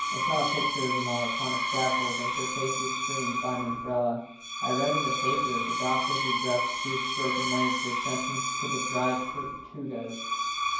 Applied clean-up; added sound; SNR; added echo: none; Screech; -3 dB; reverberation time 0.9 s.